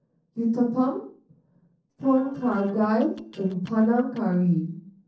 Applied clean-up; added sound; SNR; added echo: neural separator model SepFormer DNS4.